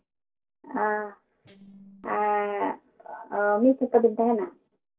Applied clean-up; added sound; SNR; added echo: neural separator model SepFormer DNS4.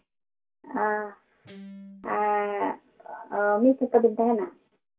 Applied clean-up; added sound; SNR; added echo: none; Guitar; 19 dB; reverberation time 0.2 s.